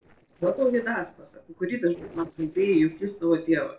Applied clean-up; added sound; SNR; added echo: neural separator model SepFormer DNS4.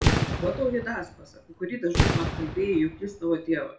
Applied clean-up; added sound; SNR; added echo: none; Fireworks; 0 dB; reverberation time 0.3 s.